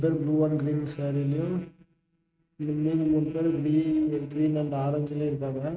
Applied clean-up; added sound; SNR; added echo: neural mask model RNNoise.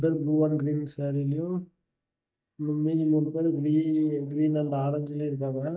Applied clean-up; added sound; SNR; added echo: neural mask model DeepFilterNet 3.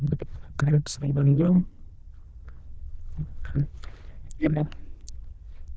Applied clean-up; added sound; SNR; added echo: neural diffusion model UNIVERSE++.